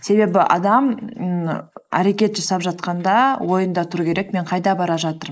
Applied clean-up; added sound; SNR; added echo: neural mask model Resemble Enhance denoiser.